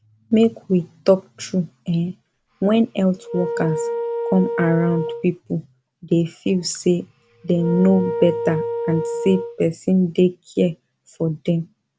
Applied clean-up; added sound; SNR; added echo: none; Wind instrument, woodwind instrument; 6 dB; none.